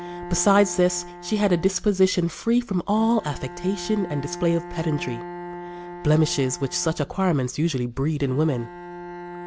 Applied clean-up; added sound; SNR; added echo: none; Bowed string instrument; 14 dB; none.